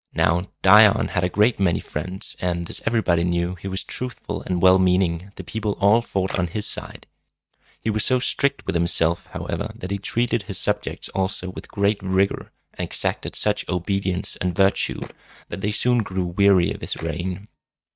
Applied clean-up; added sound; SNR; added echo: neural mask model RNNoise.